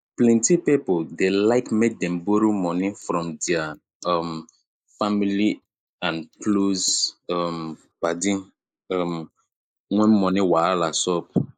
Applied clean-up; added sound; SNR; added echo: neural mask model Resemble Enhance denoiser.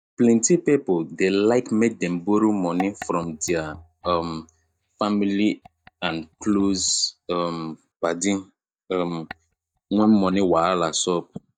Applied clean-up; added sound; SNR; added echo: neural mask model DeepFilterNet 3.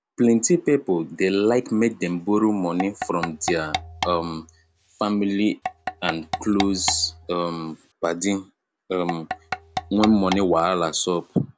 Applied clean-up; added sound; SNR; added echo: none; Tap / Percussion; 10 dB; none.